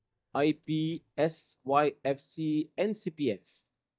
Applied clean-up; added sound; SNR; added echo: neural mask model DeepFilterNet 3.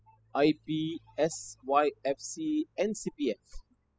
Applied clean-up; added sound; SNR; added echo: classical method spectral subtraction.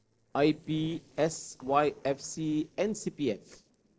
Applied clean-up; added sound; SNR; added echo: neural separator model SepFormer DNS4.